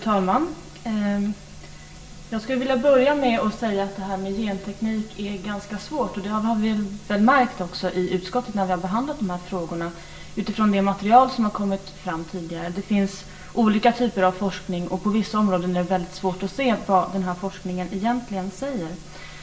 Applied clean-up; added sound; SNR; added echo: none; none; none; reverberation time 0.5 s.